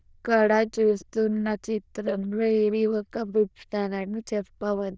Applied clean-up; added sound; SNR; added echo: neural diffusion model UNIVERSE++.